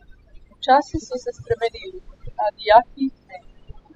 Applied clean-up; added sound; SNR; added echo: classical method spectral subtraction.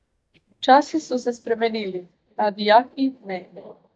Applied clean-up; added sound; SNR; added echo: neural mask model DeepFilterNet 3.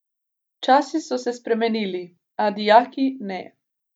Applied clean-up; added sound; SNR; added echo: none; none; none; none.